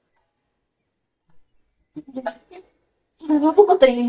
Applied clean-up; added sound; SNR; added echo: neural mask model DeepFilterNet 3.